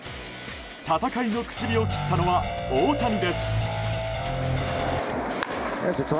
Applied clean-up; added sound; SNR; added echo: none; Guitar; 0 dB; none.